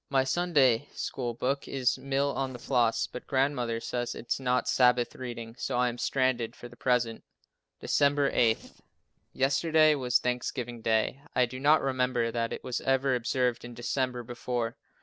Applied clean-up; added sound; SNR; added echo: neural separator model SepFormer DNS4.